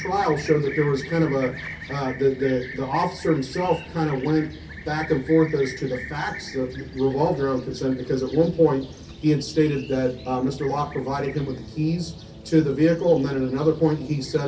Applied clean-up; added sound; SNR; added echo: none; Fixed-wing aircraft, airplane; 15 dB; reverberation time 0.3 s.